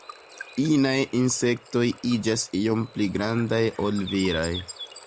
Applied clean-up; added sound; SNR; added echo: none; Water / Bird; 18 dB; none.